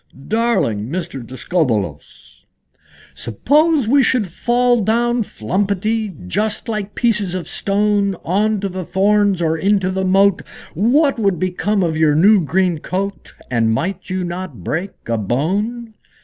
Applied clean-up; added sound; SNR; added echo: none; none; none; none.